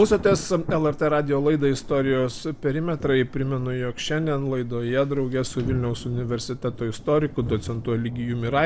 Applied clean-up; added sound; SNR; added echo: none; Thunder; 14 dB; none.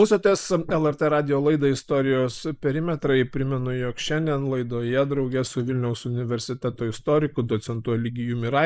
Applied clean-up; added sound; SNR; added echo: neural mask model Resemble Enhance denoiser.